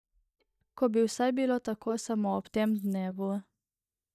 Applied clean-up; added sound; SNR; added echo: neural mask model DeepFilterNet 3.